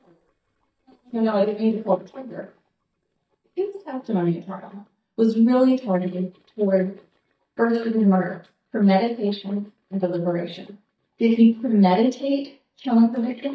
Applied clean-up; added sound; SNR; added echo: neural mask model DeepFilterNet 3.